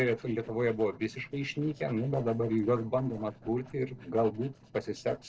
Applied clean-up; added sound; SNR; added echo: neural separator model SepFormer DNS4.